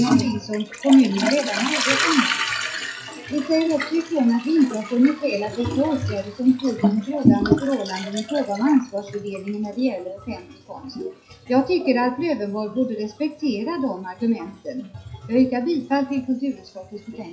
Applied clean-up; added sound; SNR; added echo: classical method WPE with log-MMSE.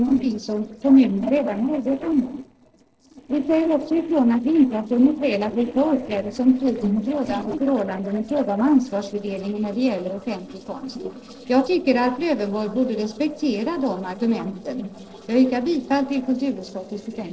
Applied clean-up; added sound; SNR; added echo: neural separator model SepFormer DNS4.